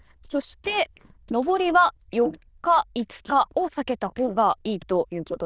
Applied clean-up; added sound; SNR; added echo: neural diffusion model UNIVERSE++.